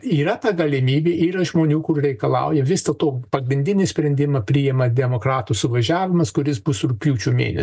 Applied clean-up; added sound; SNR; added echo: none; none; none; none.